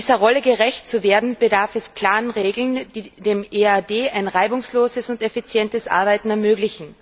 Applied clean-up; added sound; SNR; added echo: none; none; none; none.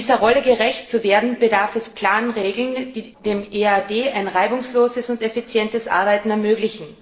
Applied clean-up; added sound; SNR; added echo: neural separator model SepFormer DNS4.